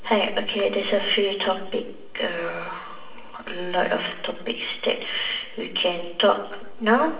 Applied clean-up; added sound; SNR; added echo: none; none; none; reverberation time 0.7 s.